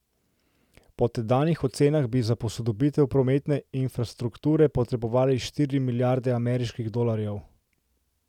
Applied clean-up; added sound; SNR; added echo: none; none; none; none.